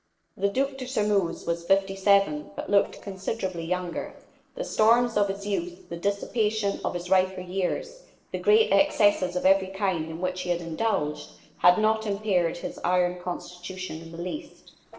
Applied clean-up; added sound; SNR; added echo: neural separator model SepFormer DNS4.